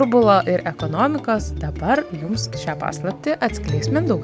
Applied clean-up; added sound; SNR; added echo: none; none; none; none.